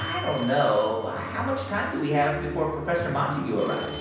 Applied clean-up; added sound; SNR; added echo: none; Telephone; 17 dB; reverberation time 0.9 s.